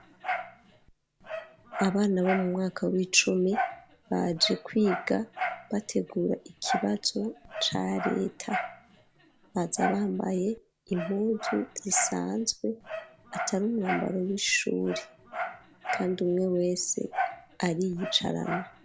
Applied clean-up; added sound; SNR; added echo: none; Dog; 8 dB; none.